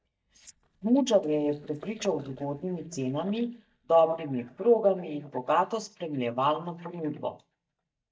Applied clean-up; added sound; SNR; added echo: neural mask model DeepFilterNet 3.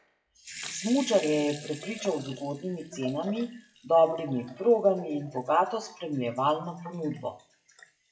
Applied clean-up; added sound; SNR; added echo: classical method WPE with log-MMSE.